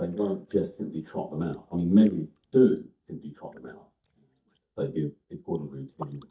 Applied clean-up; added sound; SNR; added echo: neural mask model DeepFilterNet 3.